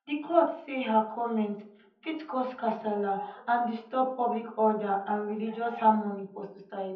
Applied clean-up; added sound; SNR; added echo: none; none; none; reverberation time 0.7 s.